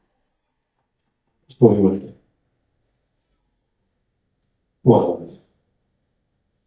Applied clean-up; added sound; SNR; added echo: neural mask model DeepFilterNet 3.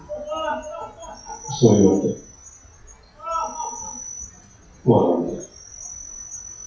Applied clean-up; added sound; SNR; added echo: classical method WPE with log-MMSE.